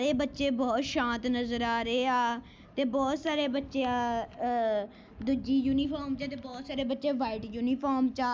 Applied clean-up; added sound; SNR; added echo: none; none; none; none.